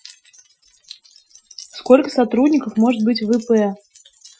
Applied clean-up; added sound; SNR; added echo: classical method Wiener filter.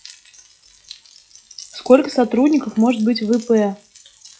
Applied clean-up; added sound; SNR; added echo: classical method log-MMSE.